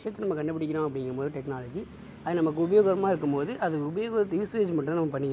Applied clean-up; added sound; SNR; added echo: none; none; none; none.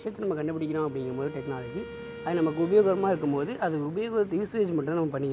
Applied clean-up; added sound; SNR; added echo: none; Wind instrument, woodwind instrument; 17 dB; none.